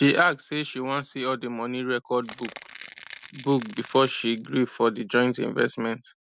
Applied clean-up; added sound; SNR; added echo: none; Crackle / Crushing; 16 dB; none.